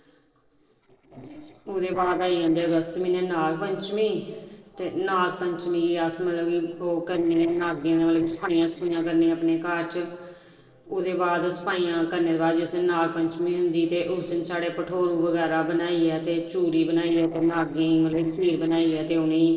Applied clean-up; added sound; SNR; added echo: neural separator model SepFormer DNS4.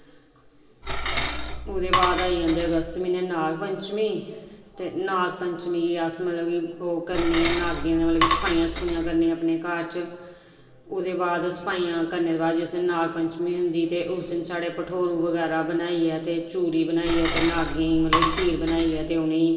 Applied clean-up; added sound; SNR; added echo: none; Cutlery, silverware / Dishes, pots, and pans; 2 dB; reverberation time 1.3 s.